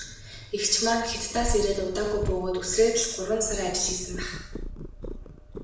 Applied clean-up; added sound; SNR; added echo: none; Purr; 8 dB; reverberation time 0.6 s.